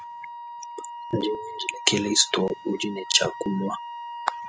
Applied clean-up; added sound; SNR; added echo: none; Wind instrument, woodwind instrument; 11 dB; none.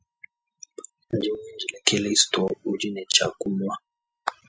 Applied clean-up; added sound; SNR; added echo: classical method Wiener filter.